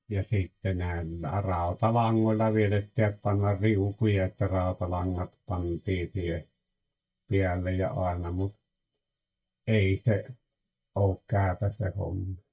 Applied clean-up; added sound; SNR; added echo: neural mask model DeepFilterNet 3.